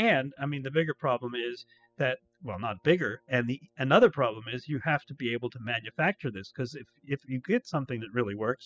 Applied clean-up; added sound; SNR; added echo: classical method spectral subtraction.